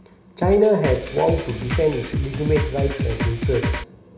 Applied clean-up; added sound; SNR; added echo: none; Drum kit; 3 dB; reverberation time 2.1 s.